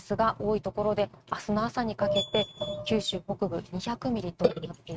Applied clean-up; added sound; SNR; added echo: neural mask model RNNoise.